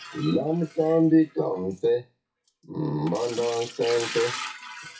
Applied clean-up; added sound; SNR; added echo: classical method WPE with log-MMSE.